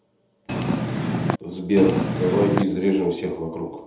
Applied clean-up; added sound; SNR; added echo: none; Purr; 0 dB; reverberation time 0.7 s.